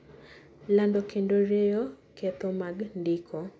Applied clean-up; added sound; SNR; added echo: none; none; none; none.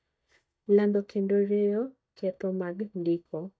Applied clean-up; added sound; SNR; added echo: neural mask model DeepFilterNet 3.